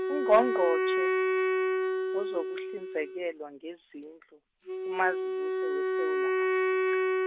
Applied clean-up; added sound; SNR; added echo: none; Wind instrument, woodwind instrument; -4 dB; none.